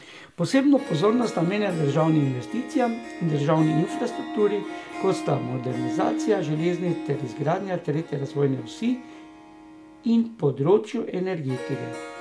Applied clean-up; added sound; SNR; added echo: none; Harp; 10 dB; none.